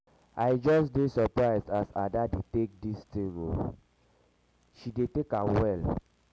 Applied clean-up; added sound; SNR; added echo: none; none; none; none.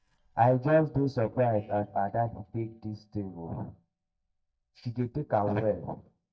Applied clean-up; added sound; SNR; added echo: neural mask model DeepFilterNet 3.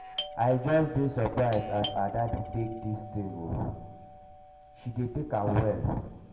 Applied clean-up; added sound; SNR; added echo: none; Doorbell; 13 dB; reverberation time 0.8 s.